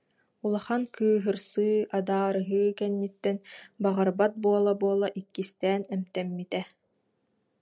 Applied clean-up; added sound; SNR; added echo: none; none; none; none.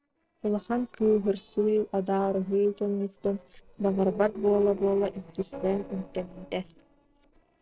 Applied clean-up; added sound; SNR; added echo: neural separator model SepFormer DNS4.